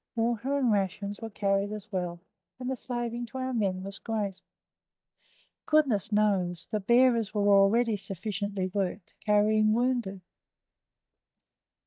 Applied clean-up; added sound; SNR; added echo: neural mask model DeepFilterNet 3.